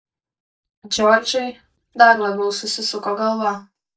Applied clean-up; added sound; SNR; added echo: neural mask model DeepFilterNet 3.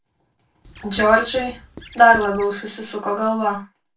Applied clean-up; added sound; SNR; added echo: none; Squeak / Writing; 20 dB; reverberation time 0.2 s.